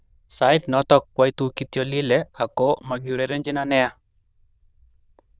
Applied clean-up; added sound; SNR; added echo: neural diffusion model UNIVERSE++.